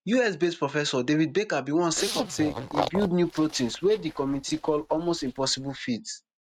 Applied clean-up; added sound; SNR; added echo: neural mask model RNNoise.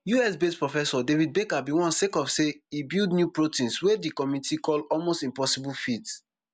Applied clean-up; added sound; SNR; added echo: none; none; none; none.